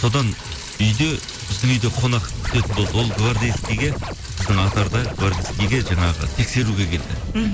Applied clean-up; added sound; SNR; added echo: none; Rain + Scratching (performance technique); 8 dB; none.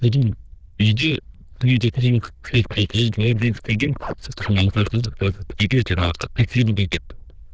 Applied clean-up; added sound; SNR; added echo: neural diffusion model UNIVERSE++.